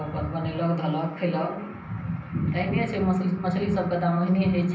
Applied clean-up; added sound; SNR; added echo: none; none; none; reverberation time 0.6 s.